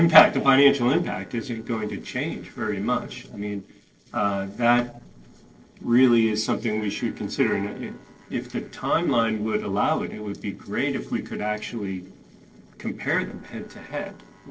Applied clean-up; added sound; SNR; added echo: neural separator model SepFormer DNS4.